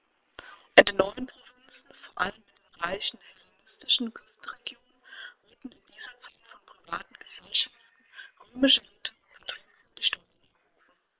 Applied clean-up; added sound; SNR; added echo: neural separator model SepFormer WHAM!.